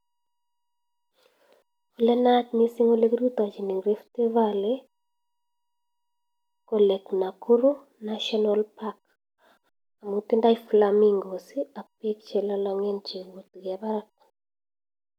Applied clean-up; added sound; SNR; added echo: none; none; none; none.